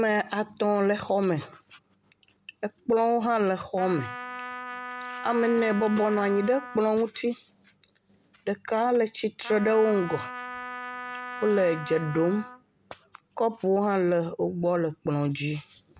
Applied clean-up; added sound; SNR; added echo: none; Trumpet; 11 dB; none.